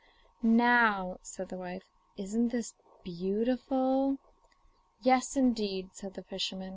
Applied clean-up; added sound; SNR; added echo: none; none; none; none.